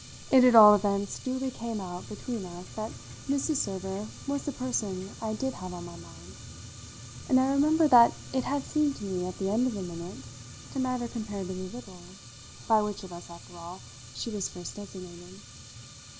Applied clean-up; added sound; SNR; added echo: none; Fire; 15 dB; none.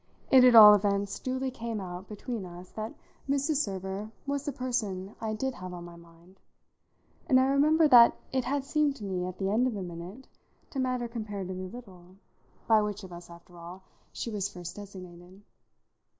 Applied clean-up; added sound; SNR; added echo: none; none; none; none.